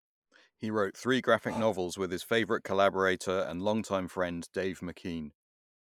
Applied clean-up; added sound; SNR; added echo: neural mask model Resemble Enhance denoiser.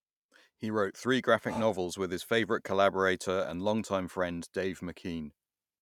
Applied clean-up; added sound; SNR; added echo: neural mask model RNNoise.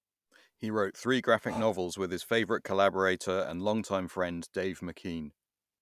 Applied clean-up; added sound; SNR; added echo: none; Breathing; 19 dB; none.